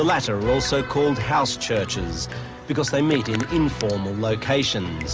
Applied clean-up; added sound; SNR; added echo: none; Drip; 19 dB; none.